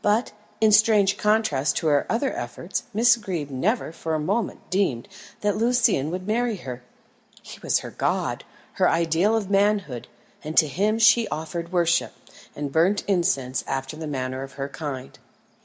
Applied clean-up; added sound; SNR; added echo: none; none; none; none.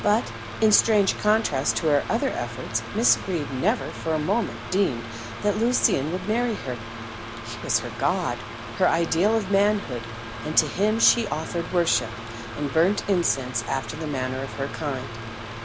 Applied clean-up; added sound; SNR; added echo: none; Mechanical fan; 9 dB; none.